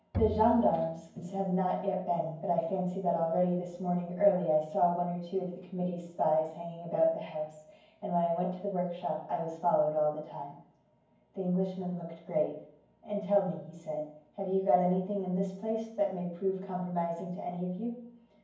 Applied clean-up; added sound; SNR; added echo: none; Bowed string instrument; 8 dB; reverberation time 0.9 s.